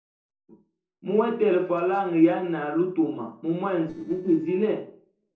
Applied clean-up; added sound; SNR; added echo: neural separator model SepFormer DNS4.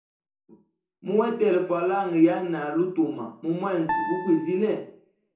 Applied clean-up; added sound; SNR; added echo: none; Piano; 7 dB; reverberation time 0.6 s.